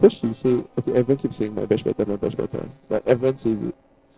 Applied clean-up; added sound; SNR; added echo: neural separator model SepFormer DNS4.